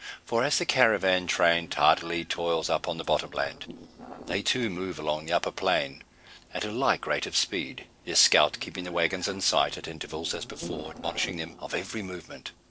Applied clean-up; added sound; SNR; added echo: neural separator model SepFormer DNS4.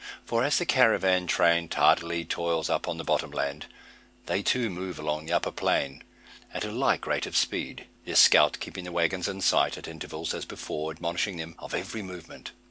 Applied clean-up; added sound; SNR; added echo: none; none; none; none.